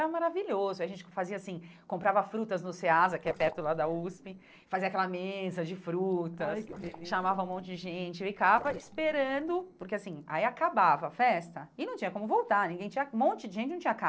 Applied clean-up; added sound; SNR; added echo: neural separator model SepFormer DNS4.